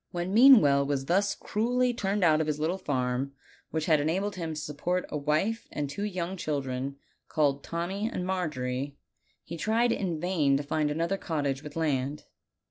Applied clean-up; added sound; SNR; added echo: neural separator model SepFormer DNS4.